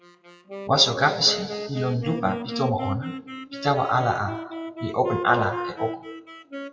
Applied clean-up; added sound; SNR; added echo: classical method WPE with log-MMSE.